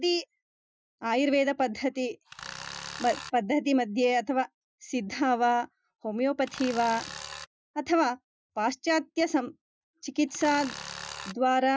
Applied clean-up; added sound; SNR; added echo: classical method Wiener filter.